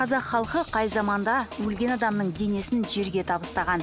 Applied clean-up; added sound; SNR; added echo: none; none; none; none.